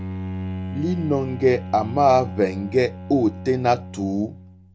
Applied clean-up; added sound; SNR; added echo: none; Bowed string instrument; 10 dB; none.